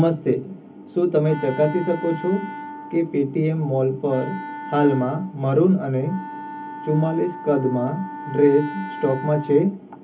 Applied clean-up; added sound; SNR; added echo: none; Wind instrument, woodwind instrument; 14 dB; reverberation time 0.3 s.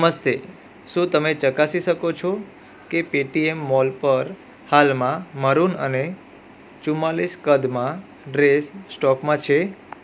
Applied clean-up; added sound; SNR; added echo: none; none; none; none.